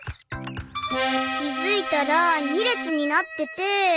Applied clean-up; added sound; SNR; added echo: none; Accordion; 4 dB; none.